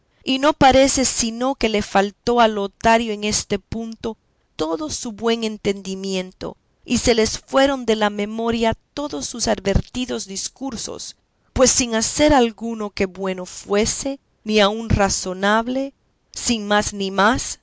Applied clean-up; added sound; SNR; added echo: none; none; none; none.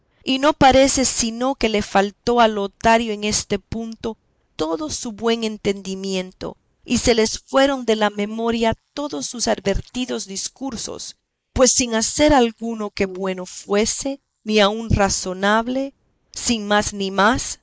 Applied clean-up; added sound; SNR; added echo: neural mask model Resemble Enhance denoiser.